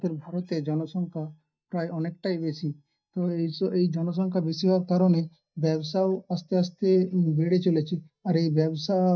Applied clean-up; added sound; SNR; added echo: neural mask model DeepFilterNet 3.